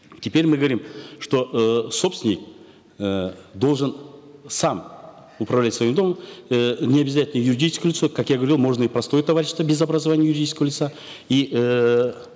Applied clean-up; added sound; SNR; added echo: none; none; none; none.